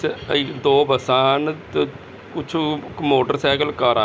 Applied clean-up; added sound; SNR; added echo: none; none; none; none.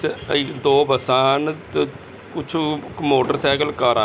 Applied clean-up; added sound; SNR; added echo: none; Explosion; 14 dB; none.